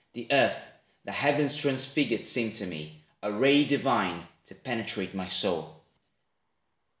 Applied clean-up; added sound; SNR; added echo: none; none; none; none.